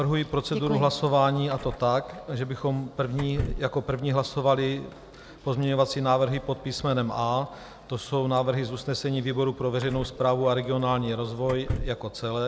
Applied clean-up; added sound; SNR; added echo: none; Door / Car; 11 dB; none.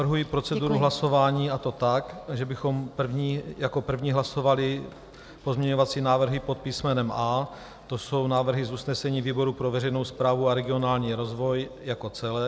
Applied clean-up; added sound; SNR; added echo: none; none; none; none.